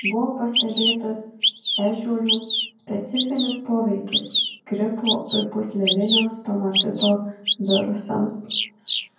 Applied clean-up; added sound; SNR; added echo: none; Bird vocalization, bird call, bird song; 0 dB; reverberation time 0.9 s.